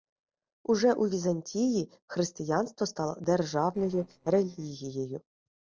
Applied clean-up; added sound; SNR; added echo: neural separator model SepFormer DNS4.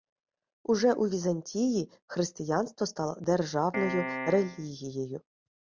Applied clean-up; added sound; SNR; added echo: none; Piano; 5 dB; none.